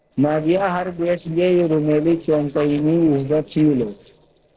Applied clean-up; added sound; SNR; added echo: neural separator model SepFormer DNS4.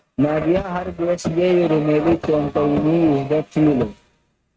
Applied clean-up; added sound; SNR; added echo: neural mask model RNNoise.